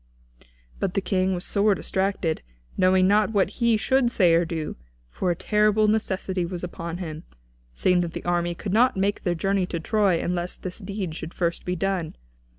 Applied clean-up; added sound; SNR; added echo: none; none; none; none.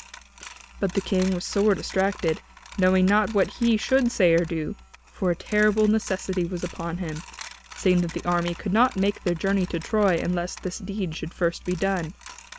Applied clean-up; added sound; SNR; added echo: none; Coin (dropping); 20 dB; none.